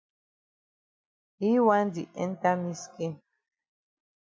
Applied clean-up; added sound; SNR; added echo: none; none; none; none.